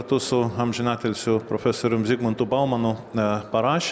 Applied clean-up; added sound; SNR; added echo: none; none; none; none.